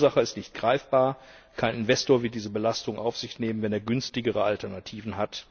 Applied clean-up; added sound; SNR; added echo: none; none; none; none.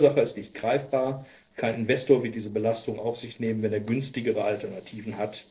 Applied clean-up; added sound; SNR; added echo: neural separator model SepFormer DNS4.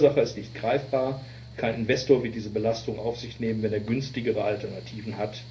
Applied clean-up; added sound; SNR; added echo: none; Mechanical fan; 16 dB; reverberation time 0.3 s.